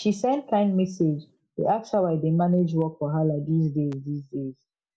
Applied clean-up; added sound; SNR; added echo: none; none; none; none.